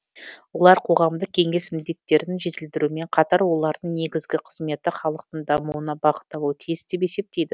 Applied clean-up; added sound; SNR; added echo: none; none; none; none.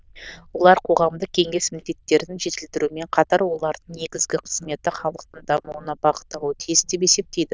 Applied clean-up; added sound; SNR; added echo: neural diffusion model UNIVERSE++.